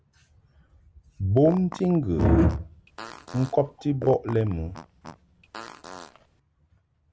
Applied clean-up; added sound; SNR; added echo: none; Fart; 15 dB; none.